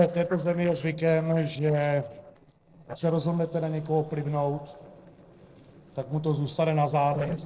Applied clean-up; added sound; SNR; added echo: neural separator model SepFormer DNS4.